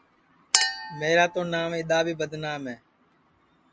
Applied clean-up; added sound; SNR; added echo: none; Chink, clink; 2 dB; none.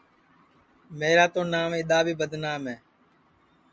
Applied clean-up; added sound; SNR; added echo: none; none; none; none.